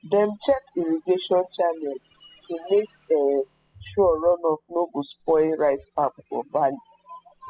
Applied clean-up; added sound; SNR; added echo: classical method spectral subtraction.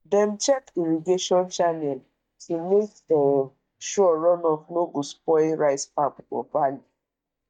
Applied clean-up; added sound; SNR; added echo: neural mask model DeepFilterNet 3.